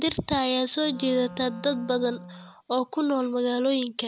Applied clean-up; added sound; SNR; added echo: none; Wind instrument, woodwind instrument; 16 dB; none.